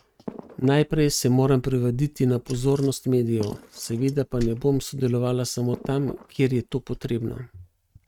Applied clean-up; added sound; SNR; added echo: neural mask model RNNoise.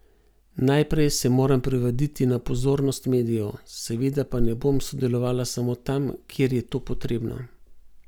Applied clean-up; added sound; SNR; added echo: none; none; none; none.